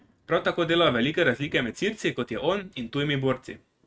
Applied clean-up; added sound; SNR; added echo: neural mask model RNNoise.